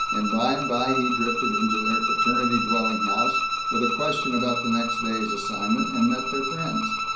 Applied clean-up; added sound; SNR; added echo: none; Bowed string instrument; -1 dB; reverberation time 0.6 s.